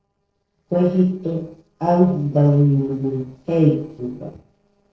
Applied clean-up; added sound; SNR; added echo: neural separator model SepFormer DNS4.